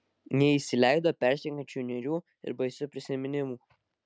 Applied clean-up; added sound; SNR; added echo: none; none; none; none.